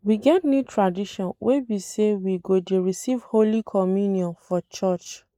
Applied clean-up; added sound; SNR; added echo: neural mask model Resemble Enhance denoiser.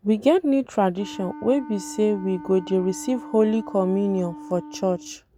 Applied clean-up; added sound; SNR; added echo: none; Wind instrument, woodwind instrument; 16 dB; none.